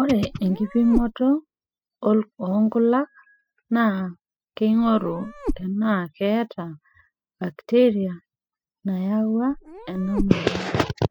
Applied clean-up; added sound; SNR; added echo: classical method spectral subtraction.